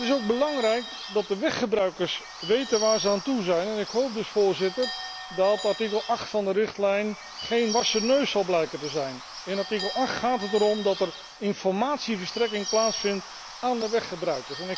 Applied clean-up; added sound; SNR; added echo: none; Bird / Bell; 11 dB; none.